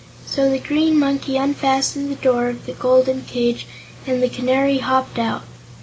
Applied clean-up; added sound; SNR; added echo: none; none; none; none.